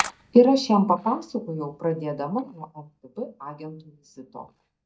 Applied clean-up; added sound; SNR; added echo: neural mask model DeepFilterNet 3.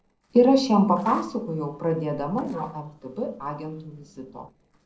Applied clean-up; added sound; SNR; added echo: neural separator model SepFormer DNS4.